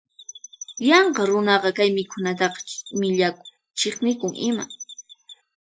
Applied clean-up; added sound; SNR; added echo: classical method log-MMSE.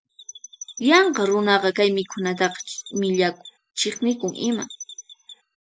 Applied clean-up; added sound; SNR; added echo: none; Chirp, tweet; 17 dB; none.